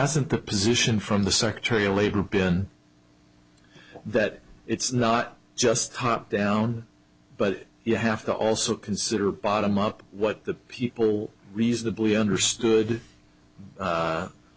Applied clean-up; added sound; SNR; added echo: none; none; none; none.